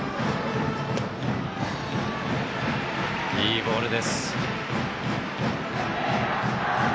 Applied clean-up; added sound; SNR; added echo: none; none; none; none.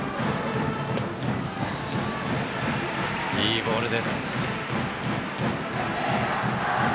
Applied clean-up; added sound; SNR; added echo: none; Wind instrument, woodwind instrument; 18 dB; none.